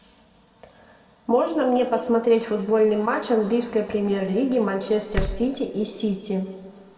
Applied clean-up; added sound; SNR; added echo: none; Slam; 7 dB; reverberation time 1.9 s.